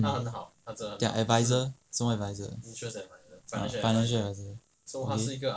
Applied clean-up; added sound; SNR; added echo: neural mask model Resemble Enhance denoiser.